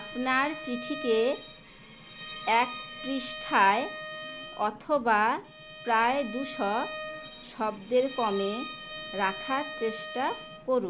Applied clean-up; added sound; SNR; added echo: none; Bowed string instrument; 11 dB; none.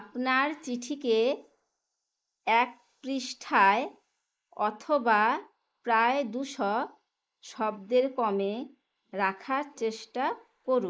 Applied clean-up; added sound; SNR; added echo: neural mask model Resemble Enhance denoiser.